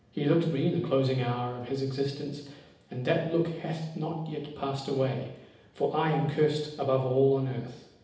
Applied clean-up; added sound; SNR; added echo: none; none; none; reverberation time 0.8 s.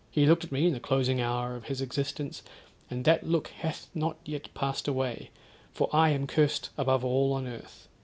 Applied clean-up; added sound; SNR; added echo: none; none; none; none.